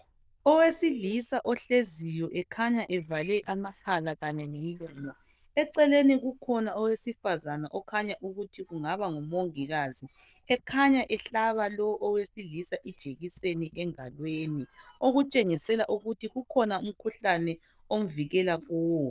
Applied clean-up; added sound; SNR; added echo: neural diffusion model UNIVERSE++.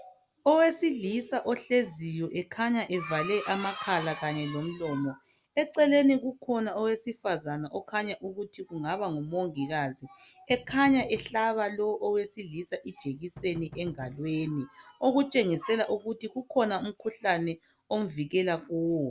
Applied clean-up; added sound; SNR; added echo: none; Knock; 19 dB; none.